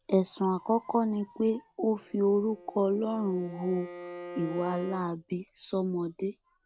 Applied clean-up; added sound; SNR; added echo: none; Bowed string instrument; 16 dB; none.